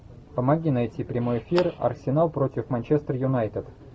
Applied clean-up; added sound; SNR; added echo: none; none; none; none.